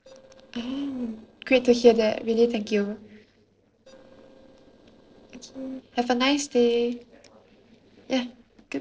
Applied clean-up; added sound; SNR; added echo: neural separator model SepFormer DNS4.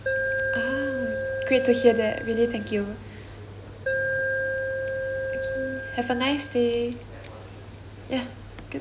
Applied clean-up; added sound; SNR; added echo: none; Alarm; 1 dB; none.